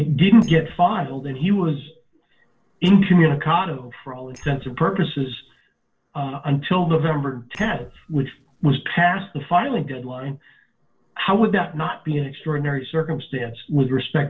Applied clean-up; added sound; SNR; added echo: neural separator model SepFormer DNS4.